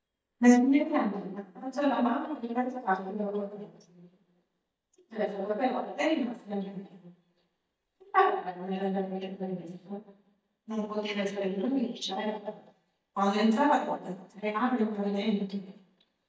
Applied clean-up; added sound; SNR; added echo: neural mask model DeepFilterNet 3.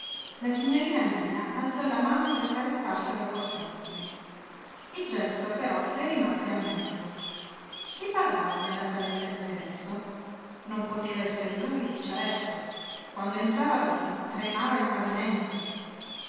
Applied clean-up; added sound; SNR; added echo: none; Bird vocalization, bird call, bird song; 13 dB; reverberation time 2.1 s.